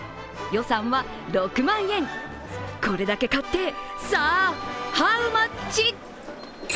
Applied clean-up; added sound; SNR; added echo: none; none; none; none.